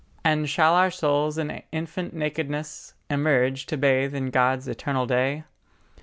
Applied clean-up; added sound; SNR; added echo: none; none; none; none.